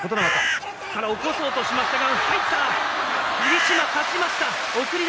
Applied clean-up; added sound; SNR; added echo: none; Bird; -1 dB; none.